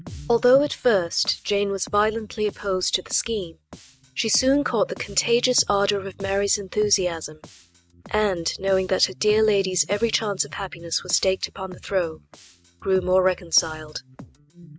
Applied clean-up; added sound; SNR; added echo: neural mask model RNNoise.